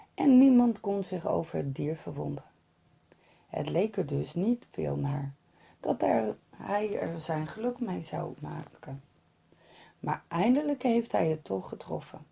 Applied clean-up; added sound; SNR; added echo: none; none; none; none.